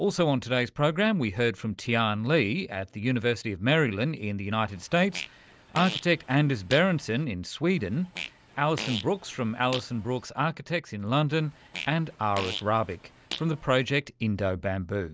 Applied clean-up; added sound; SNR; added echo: none; Fart; 13 dB; none.